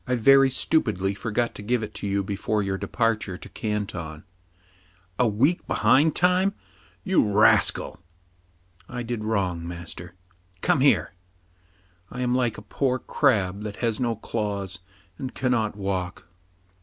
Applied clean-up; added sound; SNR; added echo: none; none; none; none.